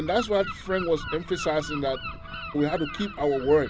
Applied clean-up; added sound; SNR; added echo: none; Gull, seagull; 11 dB; none.